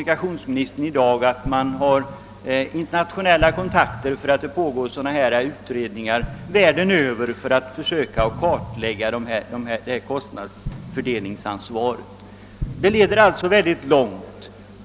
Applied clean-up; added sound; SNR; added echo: none; Explosion; 14 dB; none.